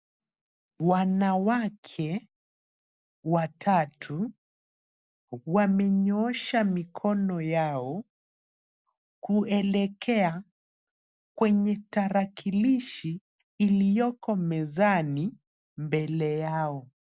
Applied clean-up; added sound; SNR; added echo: none; none; none; none.